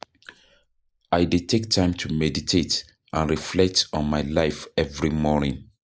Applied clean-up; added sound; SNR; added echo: neural mask model Resemble Enhance denoiser.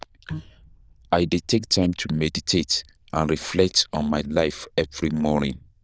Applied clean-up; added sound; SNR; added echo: neural diffusion model UNIVERSE++.